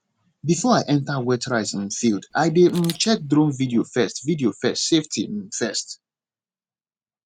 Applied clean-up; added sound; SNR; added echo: none; Camera; 18 dB; none.